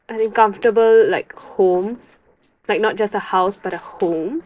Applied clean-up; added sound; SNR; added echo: neural separator model SepFormer DNS4.